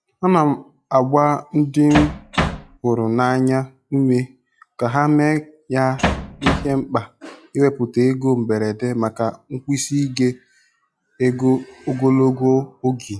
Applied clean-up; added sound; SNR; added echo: classical method log-MMSE.